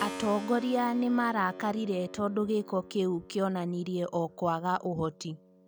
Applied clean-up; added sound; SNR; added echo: none; Keyboard (musical); 15 dB; none.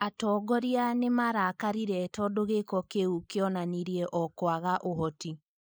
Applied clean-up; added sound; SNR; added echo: neural mask model Resemble Enhance denoiser.